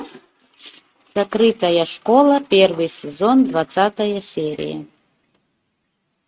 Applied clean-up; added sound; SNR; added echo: neural mask model RNNoise.